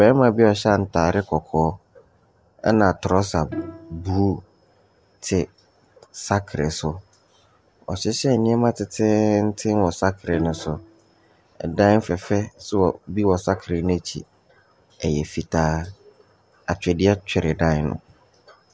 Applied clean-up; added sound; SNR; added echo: none; Bowed string instrument; 16 dB; none.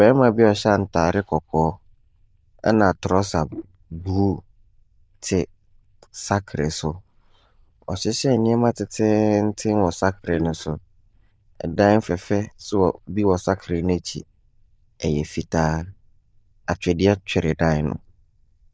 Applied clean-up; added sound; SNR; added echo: neural diffusion model UNIVERSE++.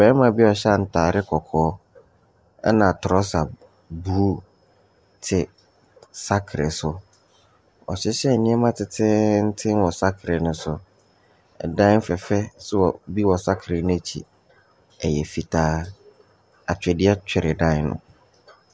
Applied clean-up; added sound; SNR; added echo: none; none; none; none.